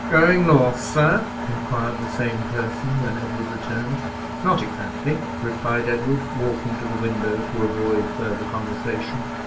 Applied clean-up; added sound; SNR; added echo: none; Engine; 6 dB; reverberation time 0.3 s.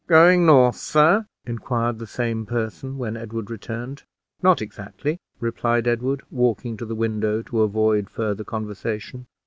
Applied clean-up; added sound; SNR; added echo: none; none; none; none.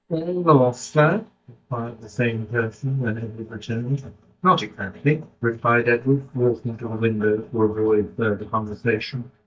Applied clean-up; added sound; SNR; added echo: neural mask model DeepFilterNet 3.